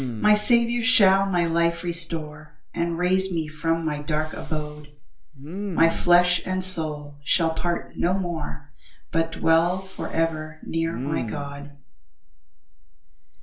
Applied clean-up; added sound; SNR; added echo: neural separator model SepFormer DNS4.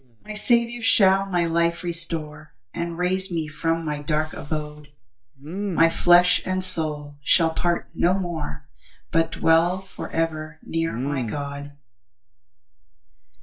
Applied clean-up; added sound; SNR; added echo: neural mask model DeepFilterNet 3.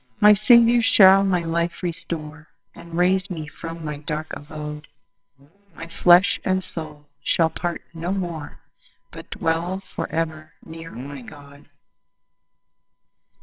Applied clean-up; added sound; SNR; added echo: neural separator model SepFormer WHAMR!.